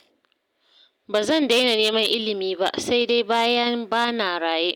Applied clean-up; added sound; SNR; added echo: none; none; none; none.